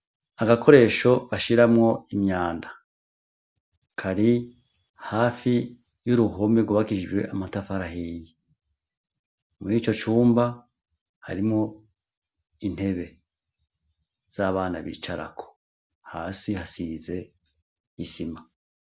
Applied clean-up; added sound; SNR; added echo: none; none; none; none.